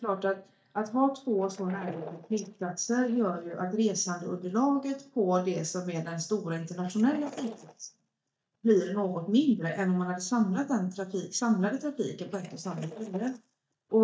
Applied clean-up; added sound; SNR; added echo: neural mask model DeepFilterNet 3.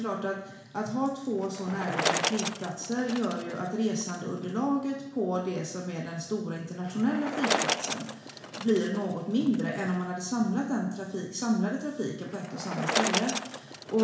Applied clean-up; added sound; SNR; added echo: none; Bicycle; 6 dB; reverberation time 0.7 s.